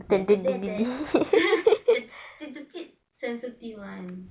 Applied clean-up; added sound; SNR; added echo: none; none; none; none.